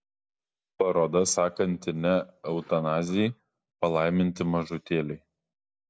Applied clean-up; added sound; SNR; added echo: none; none; none; none.